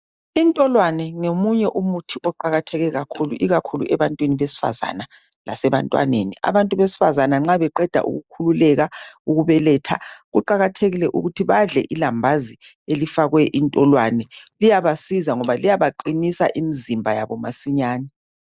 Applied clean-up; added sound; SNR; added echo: neural mask model Resemble Enhance denoiser.